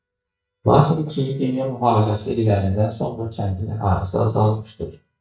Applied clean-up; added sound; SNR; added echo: neural mask model DeepFilterNet 3.